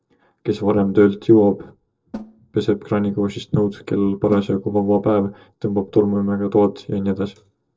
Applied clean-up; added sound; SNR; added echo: neural separator model SepFormer DNS4.